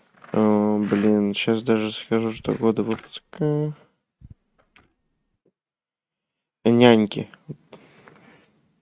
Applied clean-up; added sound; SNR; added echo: neural mask model RNNoise.